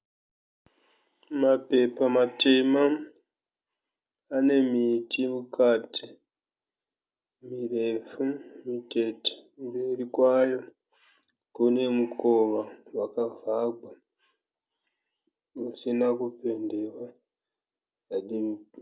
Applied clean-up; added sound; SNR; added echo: none; none; none; none.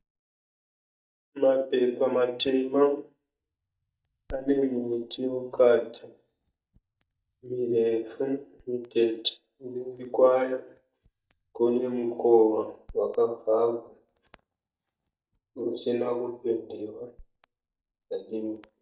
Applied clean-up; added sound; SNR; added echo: neural mask model DeepFilterNet 3.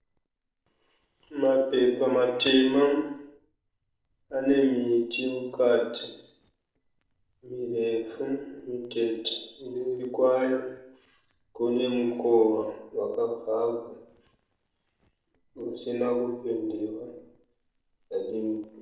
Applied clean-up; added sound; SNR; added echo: neural separator model SepFormer DNS4.